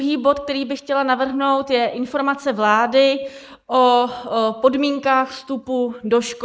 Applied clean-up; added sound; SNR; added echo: neural mask model Resemble Enhance denoiser.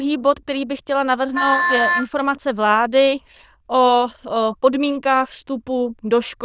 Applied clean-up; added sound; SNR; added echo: neural diffusion model UNIVERSE++.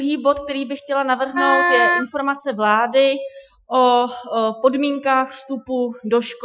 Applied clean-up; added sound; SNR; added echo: classical method Wiener filter.